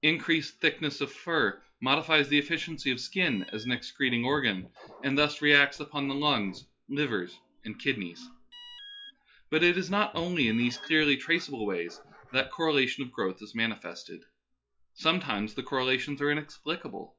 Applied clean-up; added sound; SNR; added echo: classical method log-MMSE.